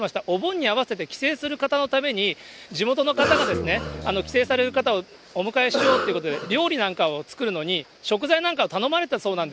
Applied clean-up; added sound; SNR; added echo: none; Cough; 6 dB; none.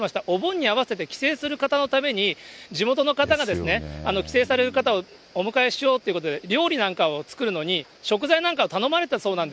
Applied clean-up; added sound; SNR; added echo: none; none; none; none.